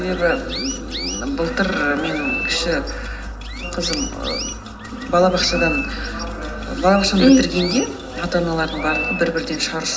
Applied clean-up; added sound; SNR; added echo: none; Chirp, tweet; 11 dB; reverberation time 1.6 s.